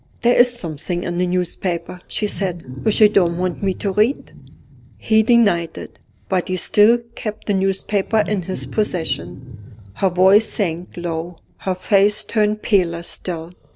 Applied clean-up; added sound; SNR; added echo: none; Wild animals; 18 dB; none.